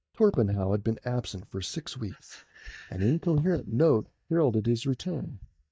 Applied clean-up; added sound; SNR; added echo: neural mask model DeepFilterNet 3.